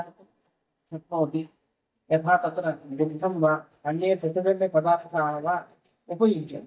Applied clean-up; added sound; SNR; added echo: neural mask model DeepFilterNet 3.